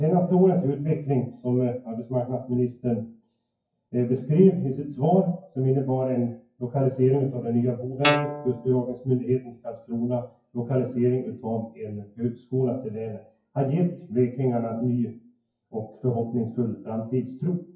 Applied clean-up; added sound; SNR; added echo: classical method WPE with log-MMSE.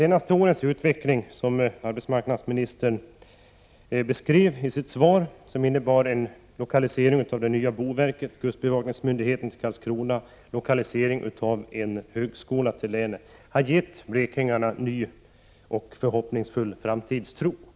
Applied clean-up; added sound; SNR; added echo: none; none; none; none.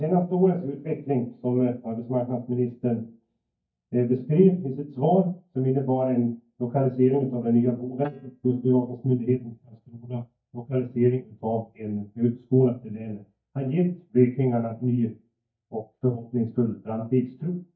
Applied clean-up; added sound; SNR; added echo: neural mask model DeepFilterNet 3.